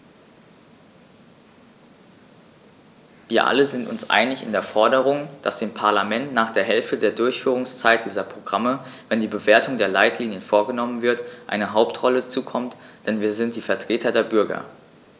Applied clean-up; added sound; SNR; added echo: none; none; none; none.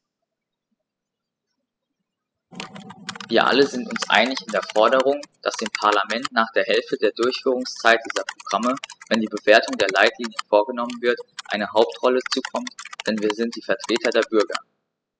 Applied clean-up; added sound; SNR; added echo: classical method spectral subtraction.